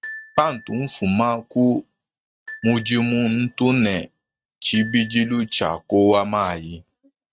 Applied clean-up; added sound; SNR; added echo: neural mask model RNNoise.